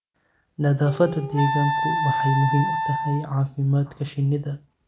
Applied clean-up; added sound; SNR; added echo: none; Wind instrument, woodwind instrument; 3 dB; none.